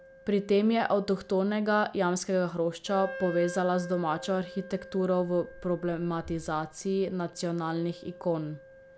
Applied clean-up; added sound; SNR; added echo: none; Wind instrument, woodwind instrument; 17 dB; none.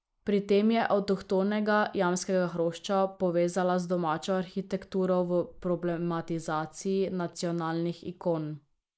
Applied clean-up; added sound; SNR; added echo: neural mask model Resemble Enhance denoiser.